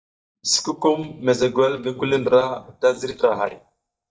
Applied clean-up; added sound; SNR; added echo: neural mask model DeepFilterNet 3.